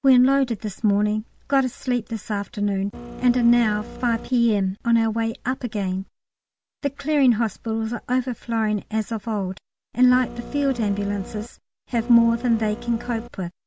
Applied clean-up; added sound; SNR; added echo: none; Printer; 13 dB; none.